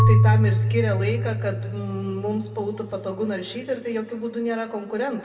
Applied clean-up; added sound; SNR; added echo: none; Marimba, xylophone / Wood; -4 dB; reverberation time 1.3 s.